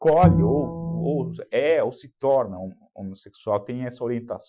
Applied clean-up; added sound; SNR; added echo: classical method Wiener filter.